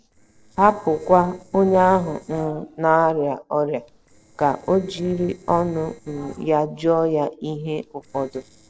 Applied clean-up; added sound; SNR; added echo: neural separator model SepFormer DNS4.